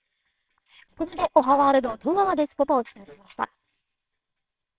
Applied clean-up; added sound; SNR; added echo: neural separator model SepFormer WHAMR!.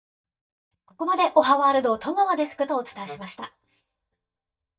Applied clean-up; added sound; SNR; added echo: neural mask model DeepFilterNet 3.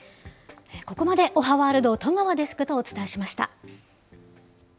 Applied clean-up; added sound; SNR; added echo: none; none; none; none.